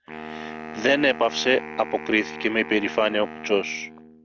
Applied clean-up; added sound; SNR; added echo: none; Wind instrument, woodwind instrument; 12 dB; none.